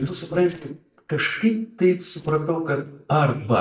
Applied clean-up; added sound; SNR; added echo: neural mask model DeepFilterNet 3.